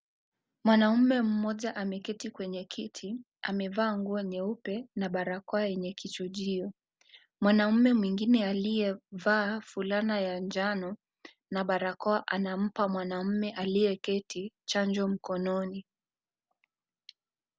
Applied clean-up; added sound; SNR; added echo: none; none; none; none.